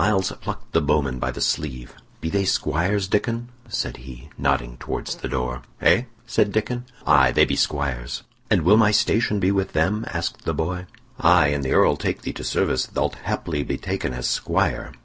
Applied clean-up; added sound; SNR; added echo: none; none; none; none.